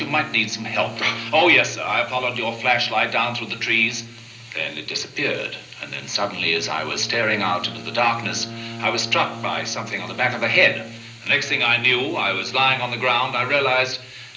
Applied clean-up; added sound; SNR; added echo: none; Bowed string instrument; 16 dB; reverberation time 0.5 s.